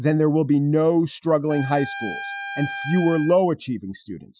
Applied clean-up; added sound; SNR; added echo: classical method Wiener filter.